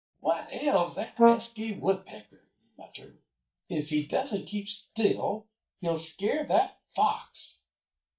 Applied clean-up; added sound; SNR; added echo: neural mask model DeepFilterNet 3.